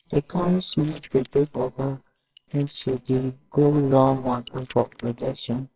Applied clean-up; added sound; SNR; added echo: neural separator model SepFormer WHAMR!.